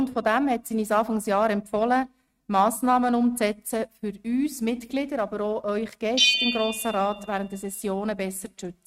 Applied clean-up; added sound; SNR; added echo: neural mask model RNNoise.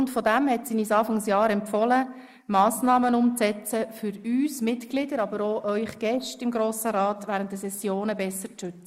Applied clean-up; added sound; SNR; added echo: neural mask model Resemble Enhance denoiser.